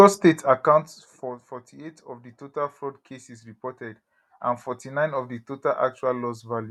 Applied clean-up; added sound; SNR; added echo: none; none; none; none.